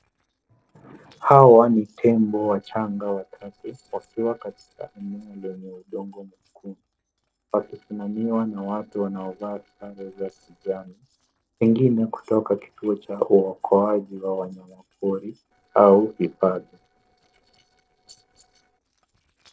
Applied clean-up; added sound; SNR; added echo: neural separator model SepFormer DNS4.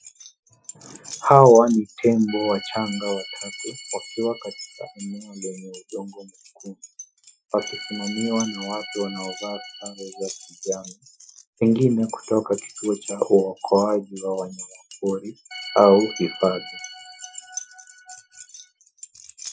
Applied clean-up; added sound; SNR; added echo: classical method Wiener filter.